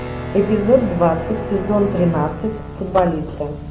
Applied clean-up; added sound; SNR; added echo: none; Bowed string instrument + Guitar; 10 dB; none.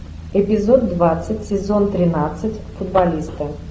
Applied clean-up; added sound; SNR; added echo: none; none; none; none.